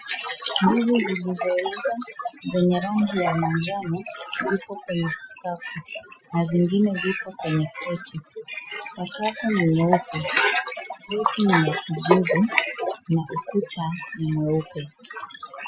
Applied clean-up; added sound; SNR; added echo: classical method Wiener filter.